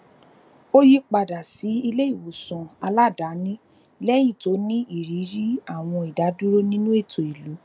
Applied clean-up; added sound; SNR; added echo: none; none; none; none.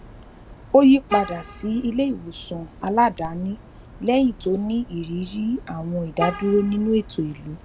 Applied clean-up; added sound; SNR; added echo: none; Vehicle horn, car horn, honking; 14 dB; none.